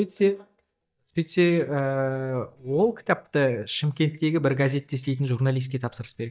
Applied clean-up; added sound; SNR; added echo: neural mask model DeepFilterNet 3.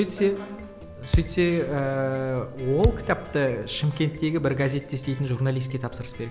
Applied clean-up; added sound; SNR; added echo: none; Thump, thud; 3 dB; none.